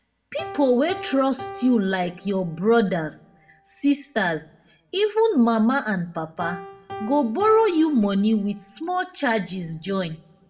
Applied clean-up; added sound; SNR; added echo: none; Piano; 18 dB; reverberation time 0.4 s.